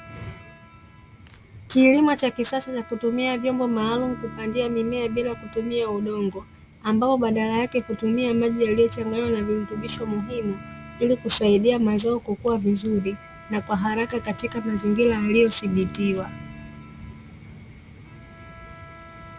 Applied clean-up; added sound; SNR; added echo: none; Bass guitar + Bowed string instrument; 18 dB; none.